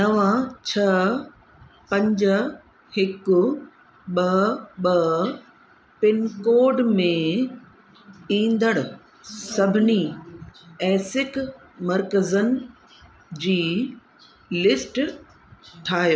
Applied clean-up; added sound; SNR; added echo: none; none; none; none.